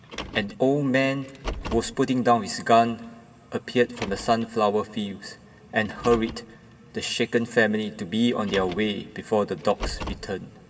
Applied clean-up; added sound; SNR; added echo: none; Car; 15 dB; reverberation time 2.2 s.